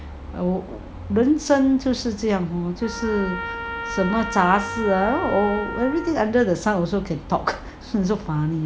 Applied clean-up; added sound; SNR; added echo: none; Trumpet; 12 dB; none.